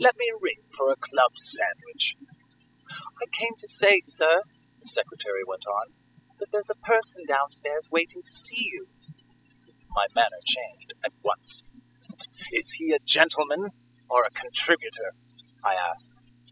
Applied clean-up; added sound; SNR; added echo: classical method spectral subtraction.